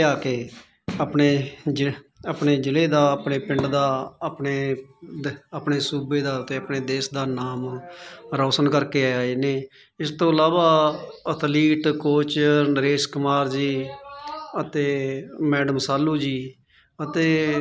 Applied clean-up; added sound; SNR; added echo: none; none; none; none.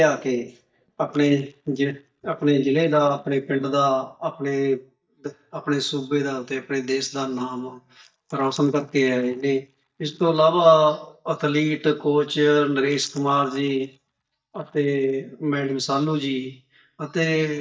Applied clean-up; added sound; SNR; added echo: neural mask model DeepFilterNet 3.